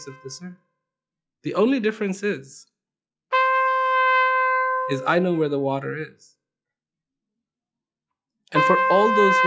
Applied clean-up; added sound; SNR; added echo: classical method log-MMSE.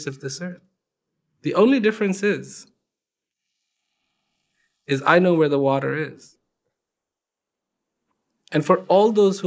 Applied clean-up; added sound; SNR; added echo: neural mask model Resemble Enhance denoiser.